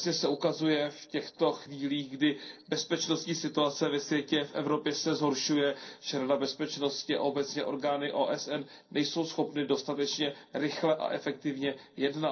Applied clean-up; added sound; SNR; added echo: neural separator model SepFormer DNS4.